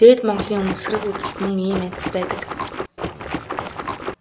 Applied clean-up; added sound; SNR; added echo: none; Water / Splash, splatter; 7 dB; none.